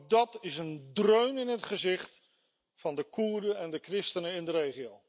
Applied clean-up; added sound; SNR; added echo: none; none; none; none.